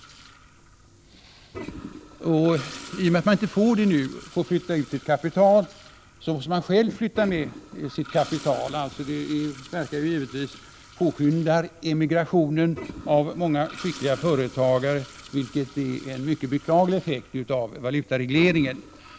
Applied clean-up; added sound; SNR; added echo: none; Toilet flush; 18 dB; none.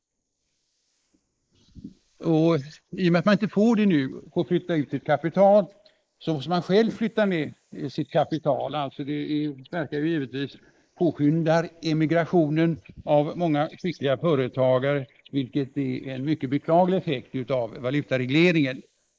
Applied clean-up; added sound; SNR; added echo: neural mask model Resemble Enhance denoiser.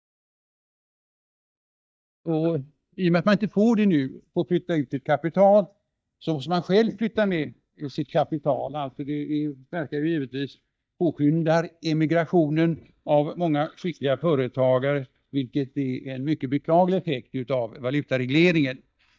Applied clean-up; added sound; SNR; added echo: neural mask model DeepFilterNet 3.